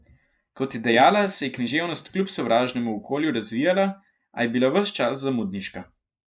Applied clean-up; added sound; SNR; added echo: neural mask model Resemble Enhance denoiser.